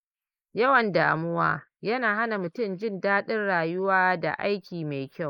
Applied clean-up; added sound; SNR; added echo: neural mask model Resemble Enhance denoiser.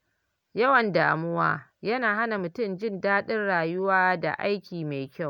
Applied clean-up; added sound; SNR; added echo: none; none; none; none.